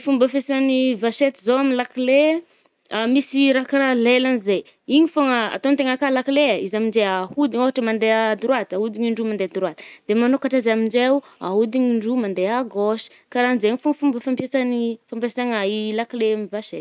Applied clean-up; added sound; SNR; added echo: none; none; none; none.